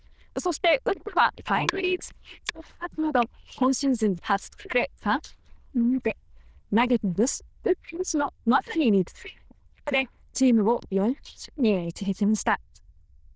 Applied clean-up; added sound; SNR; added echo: neural diffusion model UNIVERSE++.